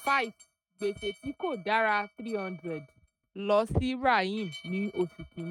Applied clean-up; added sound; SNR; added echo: neural mask model RNNoise.